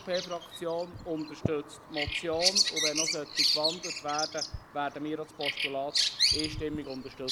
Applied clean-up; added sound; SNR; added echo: none; Bird vocalization, bird call, bird song; -3 dB; none.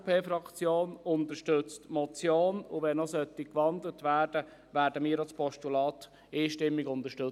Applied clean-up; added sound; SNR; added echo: none; none; none; none.